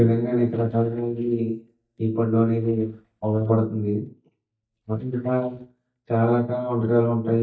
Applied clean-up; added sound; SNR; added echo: neural mask model DeepFilterNet 3.